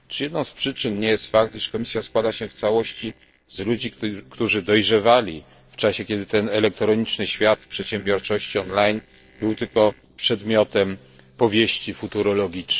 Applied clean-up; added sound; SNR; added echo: neural separator model SepFormer DNS4.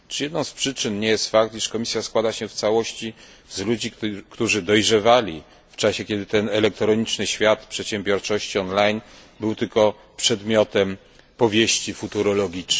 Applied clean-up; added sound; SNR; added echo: none; none; none; none.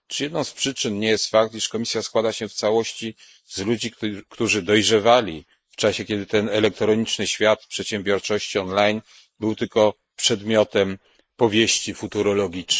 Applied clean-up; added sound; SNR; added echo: neural mask model Resemble Enhance denoiser.